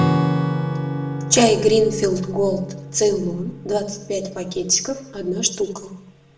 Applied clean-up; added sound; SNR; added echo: none; Acoustic guitar / Strum; 4 dB; reverberation time 0.6 s.